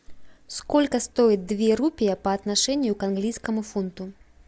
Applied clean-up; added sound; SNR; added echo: none; none; none; none.